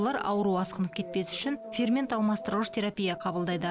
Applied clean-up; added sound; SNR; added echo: none; Musical instrument; 15 dB; none.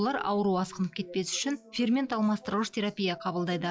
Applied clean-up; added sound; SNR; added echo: classical method log-MMSE.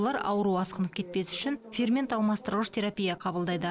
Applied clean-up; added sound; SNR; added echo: none; none; none; none.